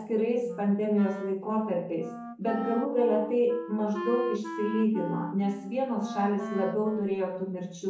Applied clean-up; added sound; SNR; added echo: none; Wind instrument, woodwind instrument; 10 dB; reverberation time 0.7 s.